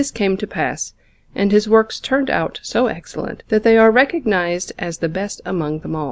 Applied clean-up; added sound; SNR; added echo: none; none; none; none.